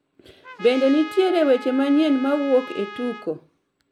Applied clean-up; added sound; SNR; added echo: none; Trumpet; 16 dB; none.